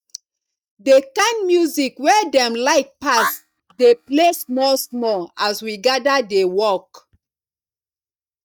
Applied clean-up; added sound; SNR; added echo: neural mask model DeepFilterNet 3.